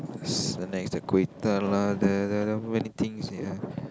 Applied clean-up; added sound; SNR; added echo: none; none; none; none.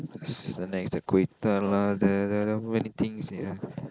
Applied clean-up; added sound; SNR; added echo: neural mask model Resemble Enhance denoiser.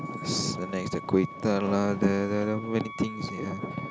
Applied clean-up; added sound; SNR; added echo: none; Wind instrument, woodwind instrument; 14 dB; none.